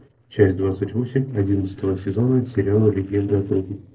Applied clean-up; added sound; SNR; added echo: neural separator model SepFormer DNS4.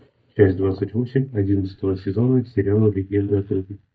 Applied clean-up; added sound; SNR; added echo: neural mask model DeepFilterNet 3.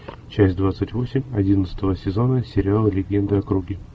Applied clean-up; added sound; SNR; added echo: none; none; none; none.